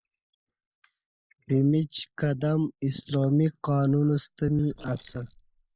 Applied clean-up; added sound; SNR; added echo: neural mask model Resemble Enhance denoiser.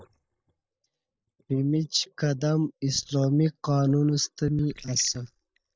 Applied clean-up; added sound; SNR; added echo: neural mask model DeepFilterNet 3.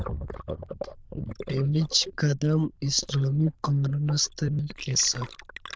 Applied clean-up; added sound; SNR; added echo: neural diffusion model UNIVERSE++.